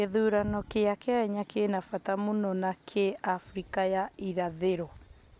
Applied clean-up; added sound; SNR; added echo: none; none; none; none.